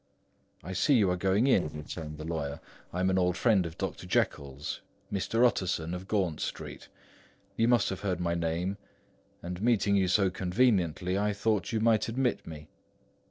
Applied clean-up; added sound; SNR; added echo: neural separator model SepFormer DNS4.